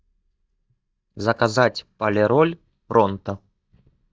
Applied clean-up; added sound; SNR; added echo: neural mask model DeepFilterNet 3.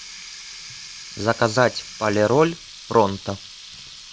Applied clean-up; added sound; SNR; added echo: none; Water tap, faucet; 16 dB; none.